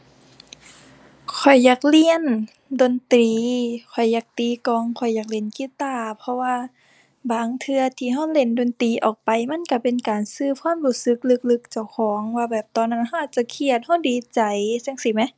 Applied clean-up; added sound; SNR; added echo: none; none; none; none.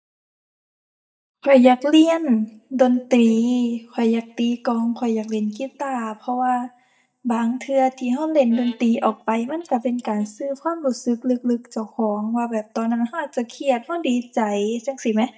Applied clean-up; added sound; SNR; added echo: neural mask model DeepFilterNet 3.